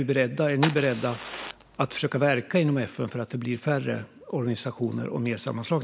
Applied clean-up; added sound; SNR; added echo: none; Fire; 9 dB; none.